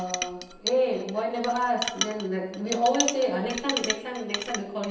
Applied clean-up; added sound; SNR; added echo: none; Chink, clink; 6 dB; reverberation time 0.9 s.